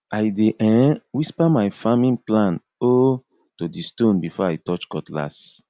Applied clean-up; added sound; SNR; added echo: none; none; none; none.